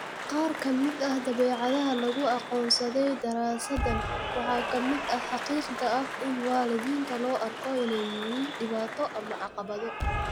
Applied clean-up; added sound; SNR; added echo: none; Applause / Cheering; 6 dB; none.